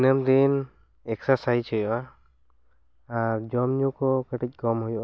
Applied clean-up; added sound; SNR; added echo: none; none; none; none.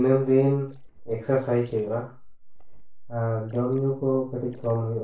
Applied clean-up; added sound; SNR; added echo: neural separator model SepFormer DNS4.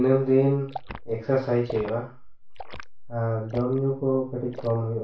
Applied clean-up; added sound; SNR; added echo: none; Liquid; 18 dB; reverberation time 0.3 s.